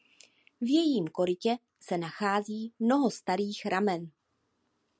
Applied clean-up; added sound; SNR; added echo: none; none; none; none.